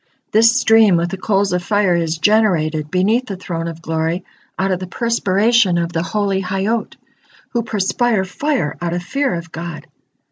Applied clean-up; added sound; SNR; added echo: none; none; none; none.